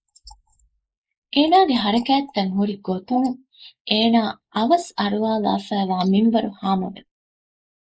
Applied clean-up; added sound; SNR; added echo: neural mask model Resemble Enhance denoiser.